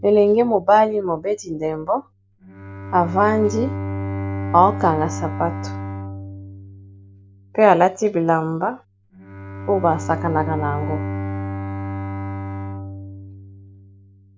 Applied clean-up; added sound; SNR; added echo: none; Bowed string instrument; 8 dB; none.